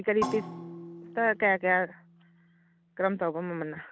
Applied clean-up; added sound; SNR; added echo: none; Percussion; 12 dB; none.